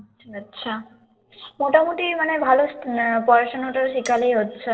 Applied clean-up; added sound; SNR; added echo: neural separator model SepFormer DNS4.